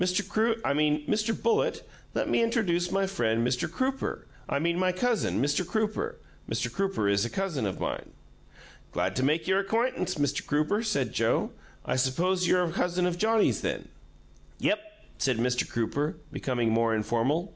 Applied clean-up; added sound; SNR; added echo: none; none; none; none.